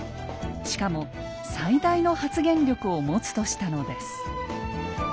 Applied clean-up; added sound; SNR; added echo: none; none; none; none.